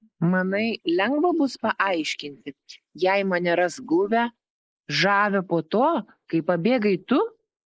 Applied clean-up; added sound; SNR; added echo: neural mask model Resemble Enhance denoiser.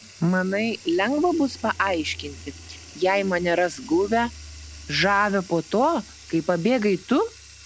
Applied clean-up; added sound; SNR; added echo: none; Bathtub (filling or washing) + Fixed-wing aircraft, airplane; 19 dB; none.